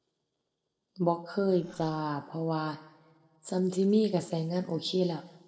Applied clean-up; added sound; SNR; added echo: neural separator model SepFormer DNS4.